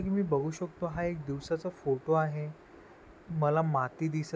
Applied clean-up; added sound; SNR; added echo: none; none; none; none.